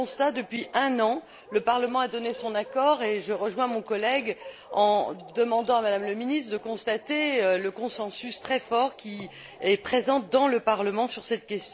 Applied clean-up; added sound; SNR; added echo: none; Bark + Keys jangling; 19 dB; none.